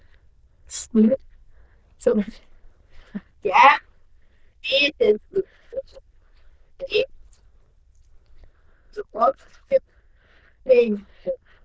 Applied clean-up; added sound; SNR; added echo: neural diffusion model UNIVERSE++.